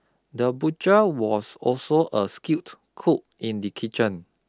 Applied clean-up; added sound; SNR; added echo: none; none; none; none.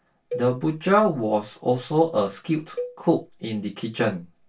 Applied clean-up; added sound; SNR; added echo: none; Cowbell; 15 dB; reverberation time 0.2 s.